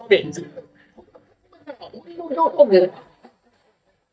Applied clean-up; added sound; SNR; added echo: neural mask model DeepFilterNet 3.